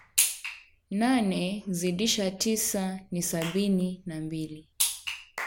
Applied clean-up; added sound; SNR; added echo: none; Clapping / Chirp, tweet; 19 dB; none.